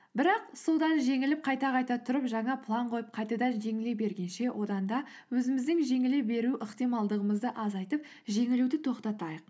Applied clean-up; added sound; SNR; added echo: none; none; none; none.